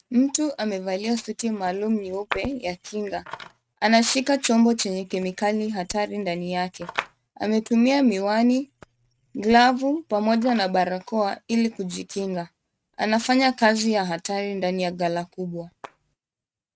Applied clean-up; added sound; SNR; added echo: neural mask model RNNoise.